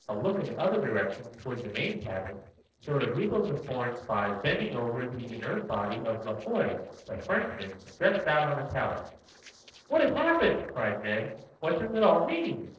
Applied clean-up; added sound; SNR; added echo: neural separator model SepFormer DNS4.